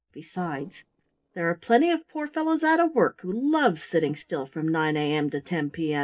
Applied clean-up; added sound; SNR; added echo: neural separator model SepFormer DNS4.